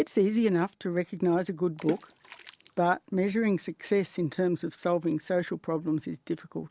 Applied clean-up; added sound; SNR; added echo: none; Water / Splash, splatter; 17 dB; none.